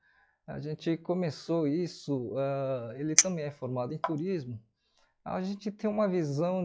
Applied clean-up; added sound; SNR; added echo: classical method log-MMSE.